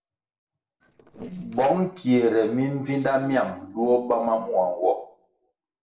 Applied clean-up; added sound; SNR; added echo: neural separator model SepFormer DNS4.